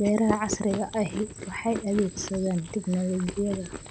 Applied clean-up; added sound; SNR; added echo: none; Chewing, mastication; 10 dB; none.